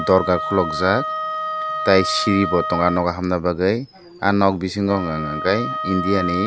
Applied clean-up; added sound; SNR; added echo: none; Wind instrument, woodwind instrument; 6 dB; none.